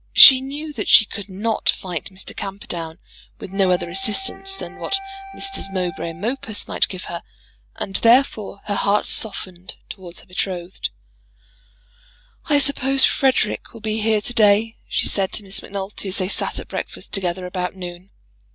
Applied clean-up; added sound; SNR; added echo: none; Wind instrument, woodwind instrument; 15 dB; none.